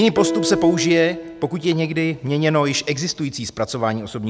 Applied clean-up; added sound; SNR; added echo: none; Piano; 7 dB; none.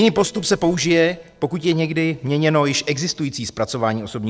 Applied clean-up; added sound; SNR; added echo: neural separator model SepFormer DNS4.